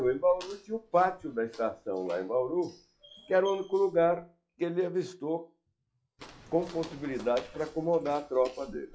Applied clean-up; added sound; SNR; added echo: classical method log-MMSE.